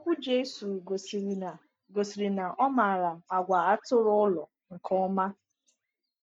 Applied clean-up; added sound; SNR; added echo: neural mask model DeepFilterNet 3.